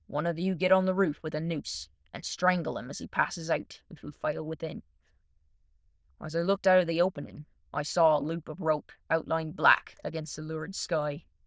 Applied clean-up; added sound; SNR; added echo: neural diffusion model UNIVERSE++.